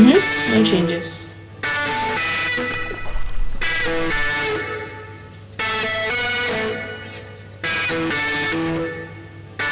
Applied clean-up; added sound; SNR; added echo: none; Electric guitar + Splash, splatter; -2 dB; none.